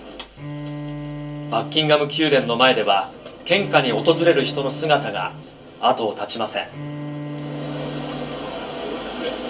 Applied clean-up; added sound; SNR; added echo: none; Bowed string instrument; 11 dB; reverberation time 0.2 s.